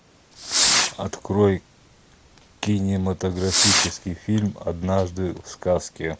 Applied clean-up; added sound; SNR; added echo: none; Fireworks; 1 dB; none.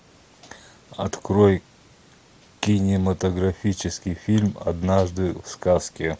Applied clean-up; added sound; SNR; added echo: none; none; none; none.